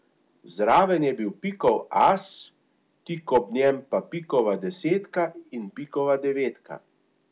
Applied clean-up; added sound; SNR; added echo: none; none; none; none.